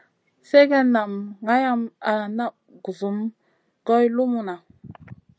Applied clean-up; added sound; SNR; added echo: none; none; none; none.